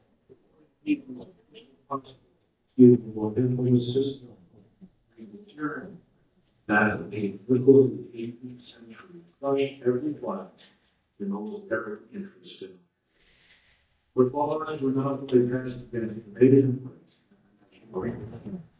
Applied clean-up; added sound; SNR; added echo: neural mask model DeepFilterNet 3.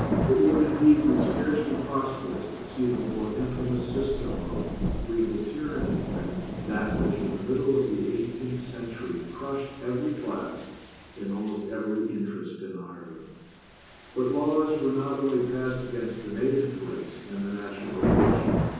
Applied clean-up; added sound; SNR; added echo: none; Thunder / Rain; 4 dB; reverberation time 1.3 s.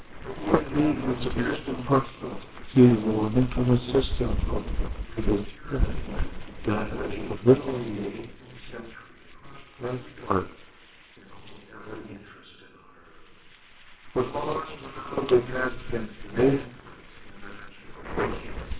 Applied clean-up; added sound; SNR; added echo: neural separator model SepFormer WHAMR!.